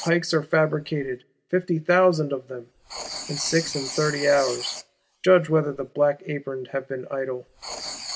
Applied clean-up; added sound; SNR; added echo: none; Writing; 14 dB; none.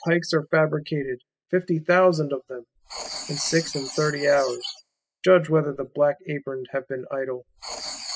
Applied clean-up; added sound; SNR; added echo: classical method spectral subtraction.